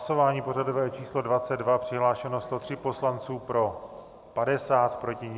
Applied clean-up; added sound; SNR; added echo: none; none; none; none.